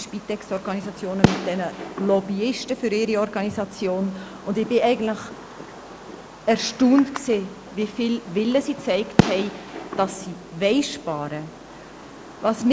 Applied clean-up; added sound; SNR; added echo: none; Fireworks; 6 dB; none.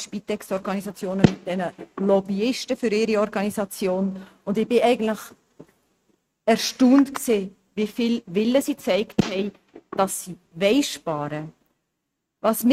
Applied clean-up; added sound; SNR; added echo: neural mask model RNNoise.